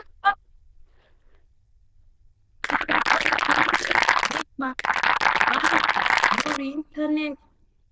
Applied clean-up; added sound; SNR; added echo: neural diffusion model UNIVERSE++.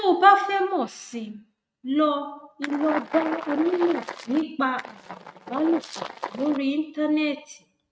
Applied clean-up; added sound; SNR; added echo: neural mask model RNNoise.